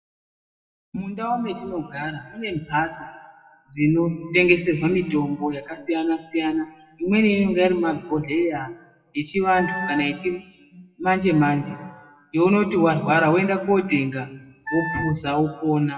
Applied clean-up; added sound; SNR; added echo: classical method WPE with log-MMSE.